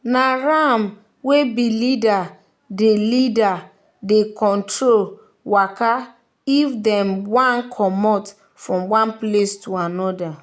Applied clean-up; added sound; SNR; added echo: none; none; none; none.